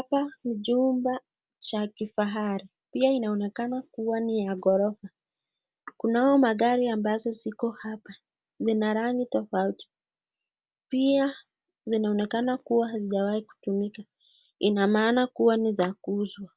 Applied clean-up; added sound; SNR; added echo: none; none; none; none.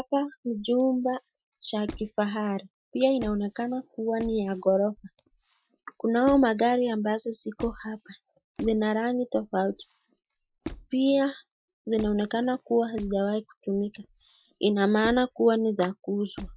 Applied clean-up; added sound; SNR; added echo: classical method Wiener filter.